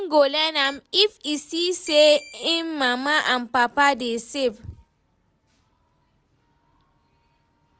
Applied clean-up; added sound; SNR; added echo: none; Keyboard (musical); 20 dB; none.